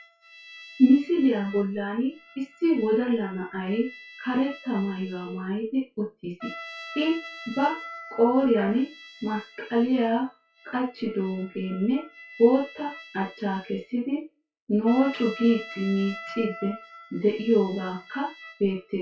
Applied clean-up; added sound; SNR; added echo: classical method WPE with log-MMSE.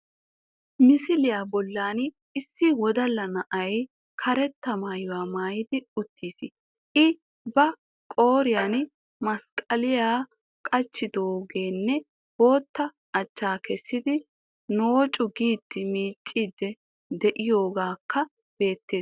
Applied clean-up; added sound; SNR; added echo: none; none; none; none.